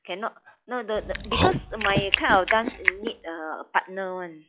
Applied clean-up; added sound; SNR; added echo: classical method log-MMSE.